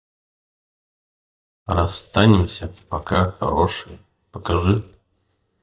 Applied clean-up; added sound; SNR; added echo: neural mask model DeepFilterNet 3.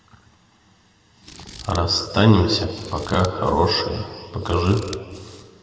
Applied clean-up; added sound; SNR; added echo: none; Scissors; 19 dB; reverberation time 1.9 s.